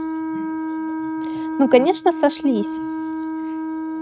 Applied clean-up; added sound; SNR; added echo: neural mask model RNNoise.